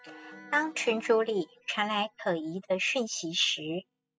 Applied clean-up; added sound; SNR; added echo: classical method spectral subtraction.